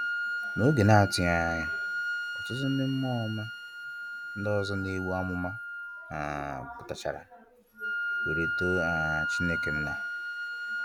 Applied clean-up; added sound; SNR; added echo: none; Wind instrument, woodwind instrument; 3 dB; none.